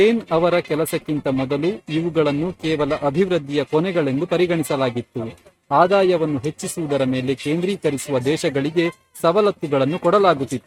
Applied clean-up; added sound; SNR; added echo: neural mask model RNNoise.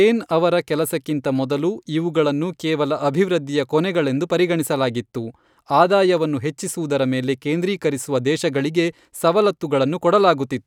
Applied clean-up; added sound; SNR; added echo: none; none; none; none.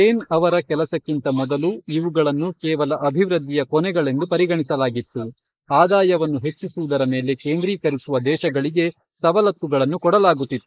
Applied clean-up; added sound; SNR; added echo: neural mask model Resemble Enhance denoiser.